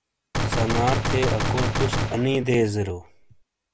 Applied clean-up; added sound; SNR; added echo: none; Gunshot, gunfire; 0 dB; none.